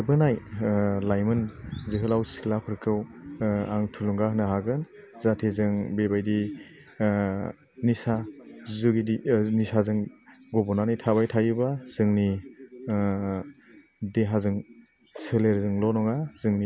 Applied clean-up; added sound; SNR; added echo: none; none; none; none.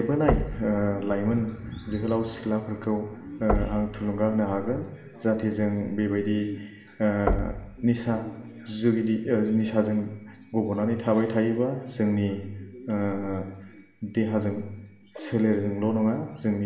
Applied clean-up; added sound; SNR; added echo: none; Knock; 7 dB; reverberation time 0.9 s.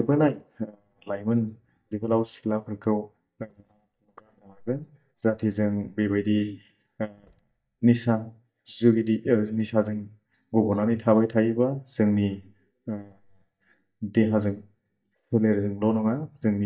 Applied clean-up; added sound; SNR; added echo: neural mask model DeepFilterNet 3.